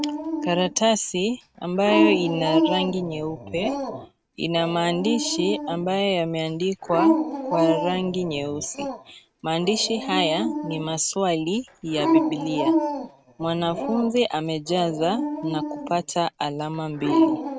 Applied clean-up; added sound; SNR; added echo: neural mask model RNNoise.